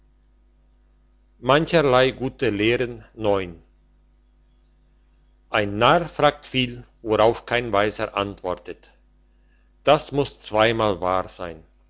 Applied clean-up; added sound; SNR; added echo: none; none; none; none.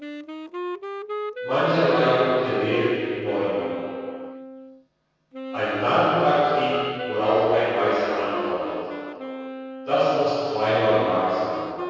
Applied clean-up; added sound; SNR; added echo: none; Wind instrument, woodwind instrument; 10 dB; reverberation time 2.2 s.